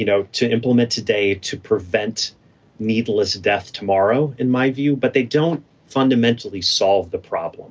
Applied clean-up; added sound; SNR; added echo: none; none; none; none.